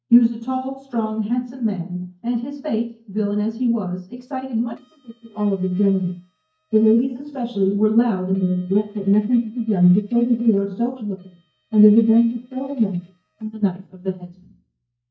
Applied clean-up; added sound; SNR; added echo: neural mask model DeepFilterNet 3.